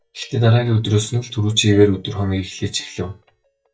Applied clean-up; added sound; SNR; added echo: neural mask model DeepFilterNet 3.